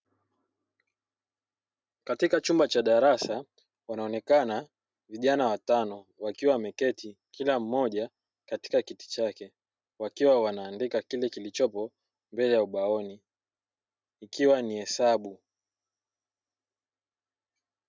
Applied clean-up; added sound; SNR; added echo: none; none; none; none.